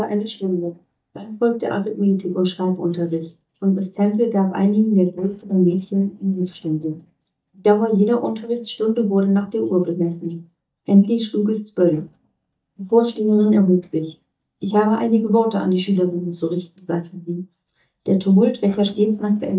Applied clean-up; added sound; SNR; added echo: neural mask model DeepFilterNet 3.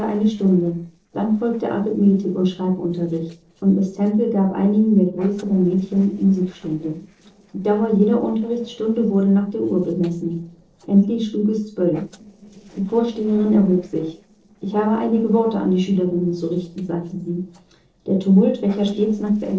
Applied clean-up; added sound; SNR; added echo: neural separator model SepFormer DNS4.